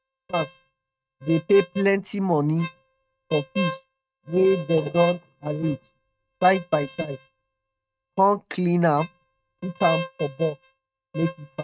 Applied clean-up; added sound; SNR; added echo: neural mask model RNNoise.